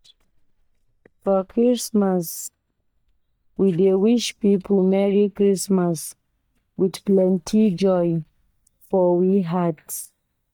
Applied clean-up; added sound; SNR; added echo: neural mask model DeepFilterNet 3.